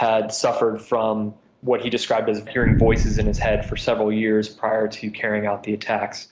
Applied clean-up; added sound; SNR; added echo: none; Boom; 0 dB; none.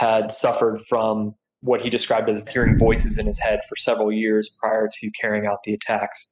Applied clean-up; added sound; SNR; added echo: classical method spectral subtraction.